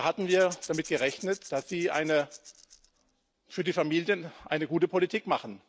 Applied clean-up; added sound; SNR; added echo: none; Rattle / Rattle (instrument); 18 dB; none.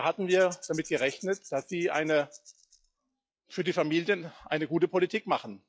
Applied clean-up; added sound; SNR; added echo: classical method log-MMSE.